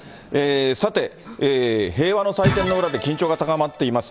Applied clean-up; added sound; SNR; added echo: none; none; none; none.